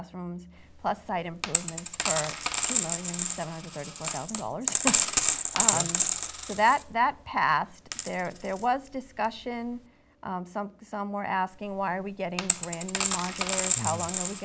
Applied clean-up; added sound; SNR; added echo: none; Coin (dropping); -1 dB; none.